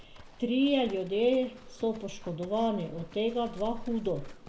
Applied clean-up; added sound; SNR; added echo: none; Livestock, farm animals, working animals; 15 dB; reverberation time 0.8 s.